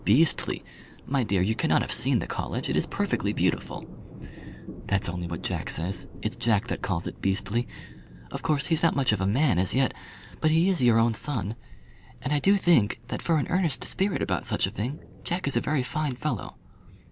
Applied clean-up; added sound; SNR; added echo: none; Thunder; 17 dB; none.